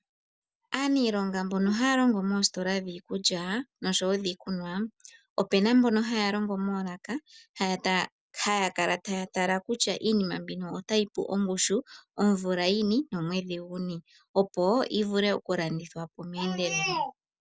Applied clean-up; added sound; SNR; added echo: none; none; none; none.